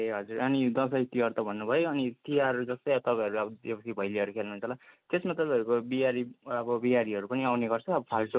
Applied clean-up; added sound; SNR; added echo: neural mask model Resemble Enhance denoiser.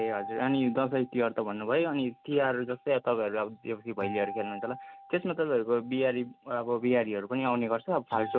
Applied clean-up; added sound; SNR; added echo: none; Acoustic guitar; 15 dB; none.